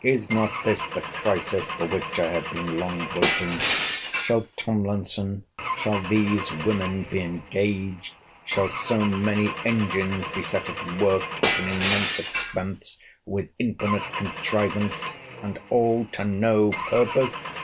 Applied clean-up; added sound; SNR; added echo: none; Glass / Engine / Car; 5 dB; none.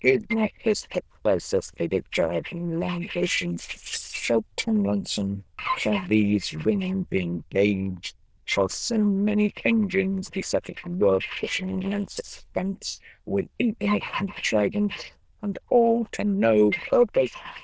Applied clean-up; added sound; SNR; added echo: neural diffusion model UNIVERSE++.